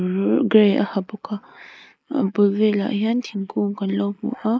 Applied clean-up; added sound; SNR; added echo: neural mask model Resemble Enhance denoiser.